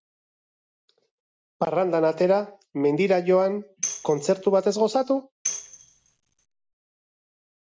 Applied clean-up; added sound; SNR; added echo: none; Tambourine; 11 dB; none.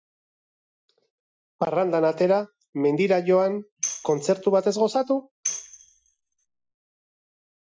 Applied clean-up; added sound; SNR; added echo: classical method Wiener filter.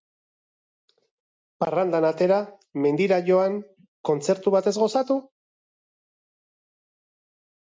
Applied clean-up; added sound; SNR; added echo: none; none; none; none.